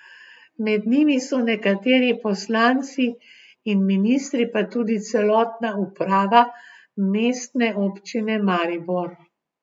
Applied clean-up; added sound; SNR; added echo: none; none; none; none.